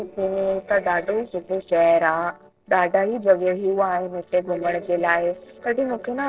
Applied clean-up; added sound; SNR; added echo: neural separator model SepFormer DNS4.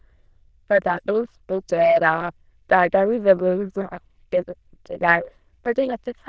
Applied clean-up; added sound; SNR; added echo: neural diffusion model UNIVERSE++.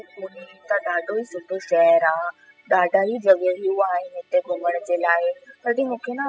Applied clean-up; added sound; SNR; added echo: classical method spectral subtraction.